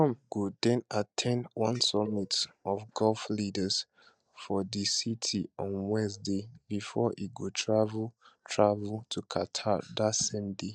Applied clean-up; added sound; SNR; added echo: neural mask model DeepFilterNet 3.